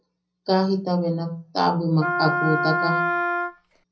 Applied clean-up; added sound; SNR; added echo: none; Wind instrument, woodwind instrument; 0 dB; reverberation time 0.4 s.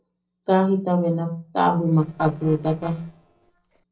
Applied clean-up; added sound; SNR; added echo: neural separator model SepFormer DNS4.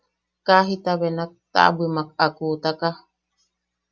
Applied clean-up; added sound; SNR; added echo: none; none; none; none.